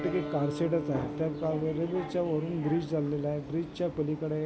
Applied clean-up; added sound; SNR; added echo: none; Guitar; 10 dB; none.